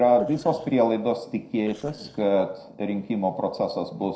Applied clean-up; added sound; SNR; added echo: neural separator model SepFormer DNS4.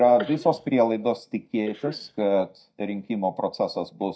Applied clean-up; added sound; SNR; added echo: neural mask model DeepFilterNet 3.